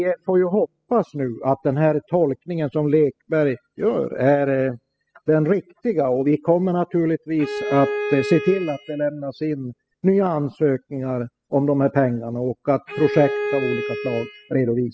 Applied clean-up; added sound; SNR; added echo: classical method spectral subtraction.